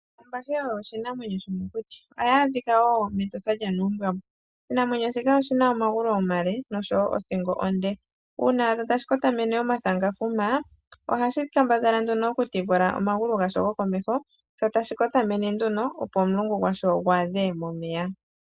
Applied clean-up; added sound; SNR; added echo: none; none; none; none.